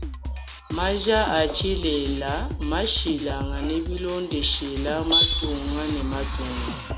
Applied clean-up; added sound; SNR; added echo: none; Drum kit; 5 dB; none.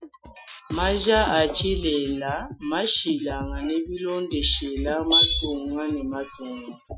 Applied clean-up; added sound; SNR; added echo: classical method Wiener filter.